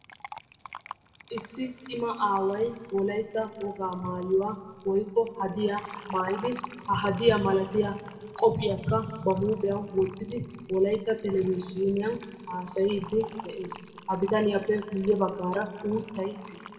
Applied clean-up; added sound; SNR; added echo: none; Fill (with liquid); 18 dB; reverberation time 1.7 s.